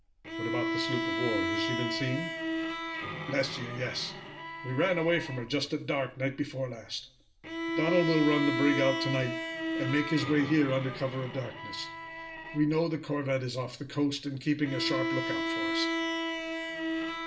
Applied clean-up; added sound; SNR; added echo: none; Bowed string instrument; 3 dB; reverberation time 0.4 s.